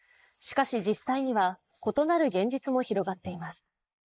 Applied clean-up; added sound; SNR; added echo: neural mask model Resemble Enhance denoiser.